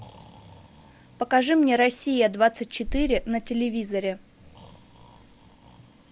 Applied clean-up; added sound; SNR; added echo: none; Breathing; 14 dB; none.